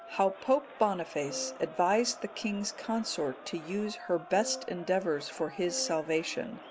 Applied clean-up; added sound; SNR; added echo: none; Wind instrument, woodwind instrument + Crowd; 14 dB; none.